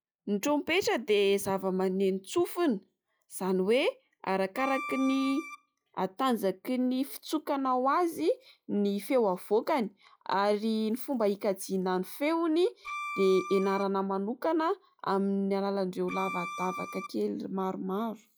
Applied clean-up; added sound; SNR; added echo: classical method log-MMSE.